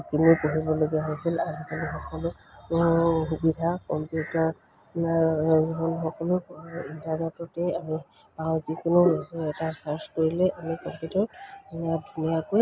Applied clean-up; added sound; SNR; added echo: none; none; none; none.